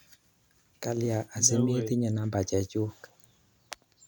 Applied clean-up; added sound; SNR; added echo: none; none; none; none.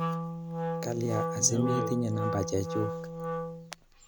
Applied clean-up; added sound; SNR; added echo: none; Wind instrument, woodwind instrument; 2 dB; none.